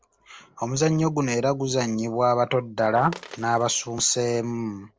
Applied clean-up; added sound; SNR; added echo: neural separator model SepFormer DNS4.